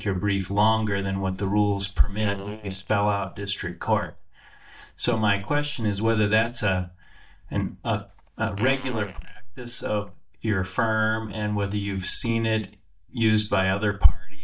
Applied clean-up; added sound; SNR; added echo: neural mask model DeepFilterNet 3.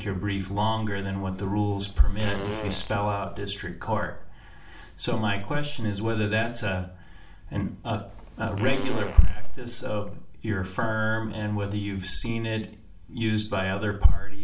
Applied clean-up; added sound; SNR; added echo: none; Fart; 14 dB; reverberation time 0.4 s.